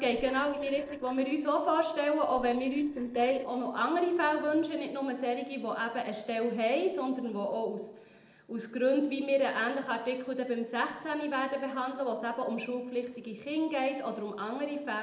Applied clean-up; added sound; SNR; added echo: neural separator model SepFormer DNS4.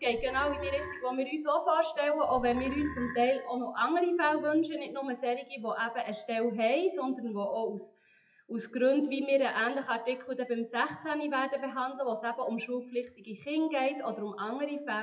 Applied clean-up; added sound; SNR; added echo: classical method WPE with log-MMSE.